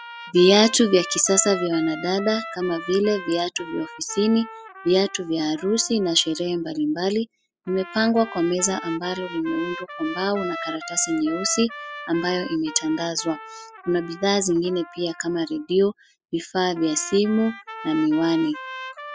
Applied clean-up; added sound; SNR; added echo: classical method spectral subtraction.